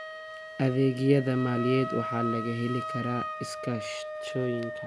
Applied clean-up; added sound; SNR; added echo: none; Wind instrument, woodwind instrument; 8 dB; none.